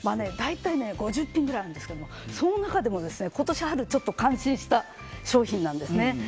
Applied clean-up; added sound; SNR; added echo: none; none; none; none.